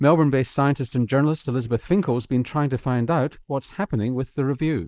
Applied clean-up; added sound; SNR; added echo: neural mask model Resemble Enhance denoiser.